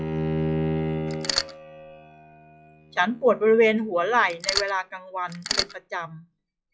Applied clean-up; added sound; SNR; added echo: classical method log-MMSE.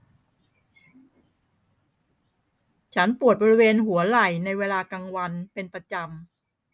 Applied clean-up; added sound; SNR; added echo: none; none; none; none.